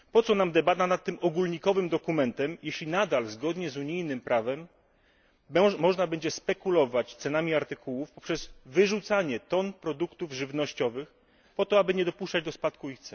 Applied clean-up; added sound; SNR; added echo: none; none; none; none.